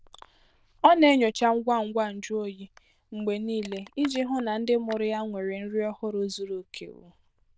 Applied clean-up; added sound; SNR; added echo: neural diffusion model UNIVERSE++.